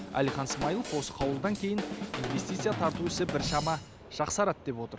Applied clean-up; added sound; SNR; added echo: none; Drum / Drum kit; 6 dB; none.